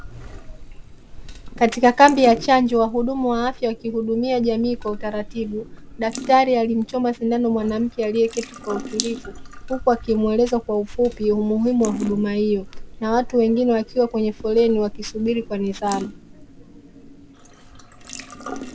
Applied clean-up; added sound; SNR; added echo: none; Drip / Sink (filling or washing) / Water tap, faucet; 14 dB; none.